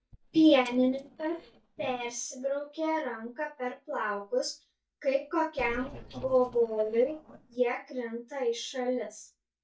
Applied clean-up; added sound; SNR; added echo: neural mask model DeepFilterNet 3.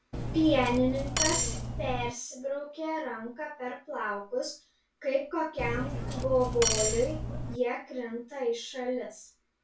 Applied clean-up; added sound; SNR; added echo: none; Cutlery, silverware; 0 dB; reverberation time 0.2 s.